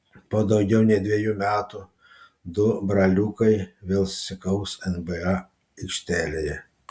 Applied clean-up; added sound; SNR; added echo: none; none; none; none.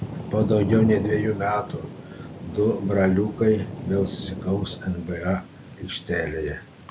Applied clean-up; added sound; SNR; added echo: none; Thunder / Rain; 8 dB; none.